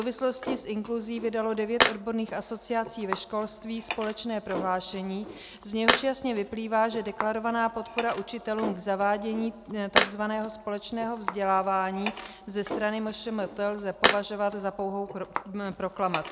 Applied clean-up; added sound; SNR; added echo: none; Tools; 4 dB; none.